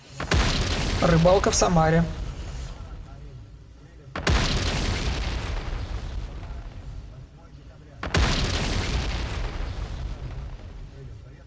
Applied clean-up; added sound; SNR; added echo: none; Boom; -2 dB; reverberation time 0.9 s.